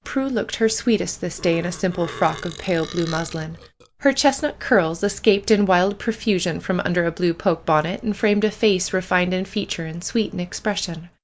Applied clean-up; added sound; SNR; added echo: none; Burping, eructation; 17 dB; none.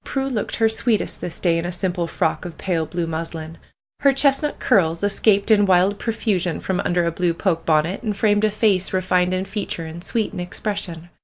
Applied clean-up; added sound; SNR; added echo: none; none; none; none.